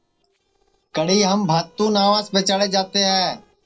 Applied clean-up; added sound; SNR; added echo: neural separator model SepFormer DNS4.